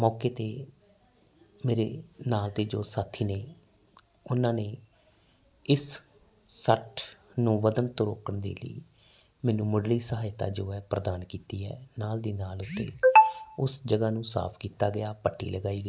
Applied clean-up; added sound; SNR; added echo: none; none; none; none.